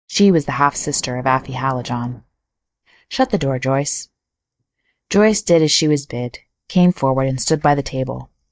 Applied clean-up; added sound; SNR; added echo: neural mask model DeepFilterNet 3.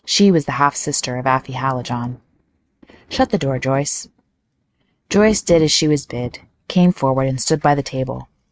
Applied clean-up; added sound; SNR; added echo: neural mask model RNNoise.